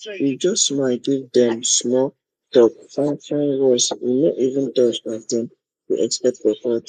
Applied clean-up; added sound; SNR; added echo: neural mask model Resemble Enhance denoiser.